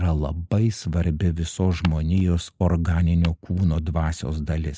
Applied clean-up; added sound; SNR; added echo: neural mask model Resemble Enhance denoiser.